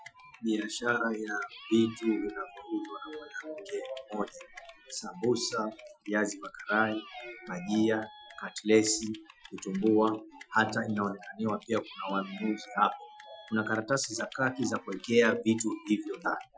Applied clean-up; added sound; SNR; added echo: classical method Wiener filter.